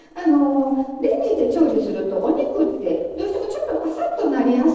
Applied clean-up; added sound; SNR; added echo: neural separator model SepFormer DNS4.